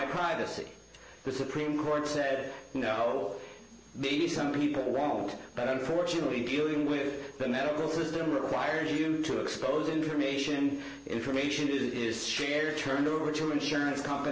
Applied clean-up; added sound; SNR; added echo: none; none; none; none.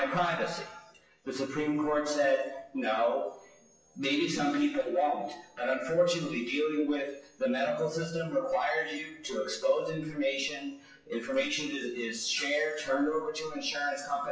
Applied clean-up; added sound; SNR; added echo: classical method WPE with log-MMSE.